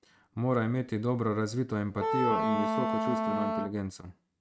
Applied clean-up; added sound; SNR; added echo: neural mask model RNNoise.